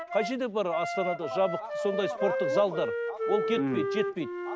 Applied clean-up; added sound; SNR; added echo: none; Wind instrument, woodwind instrument; 2 dB; none.